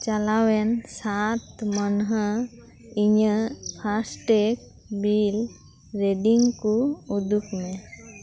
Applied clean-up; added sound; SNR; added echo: none; none; none; none.